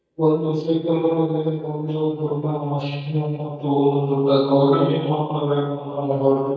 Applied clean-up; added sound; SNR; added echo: neural mask model DeepFilterNet 3.